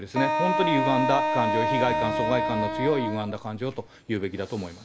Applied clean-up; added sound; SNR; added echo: none; Wind instrument, woodwind instrument; -1 dB; none.